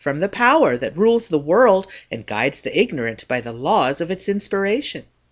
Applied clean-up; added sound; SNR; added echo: none; none; none; none.